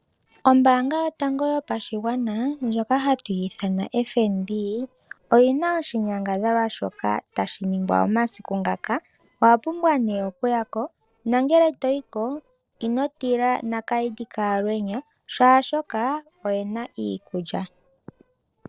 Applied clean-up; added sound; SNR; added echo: neural separator model SepFormer DNS4.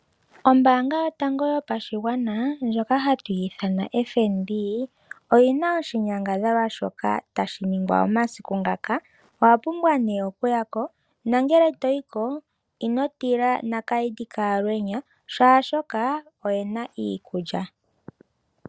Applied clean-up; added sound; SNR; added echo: none; none; none; none.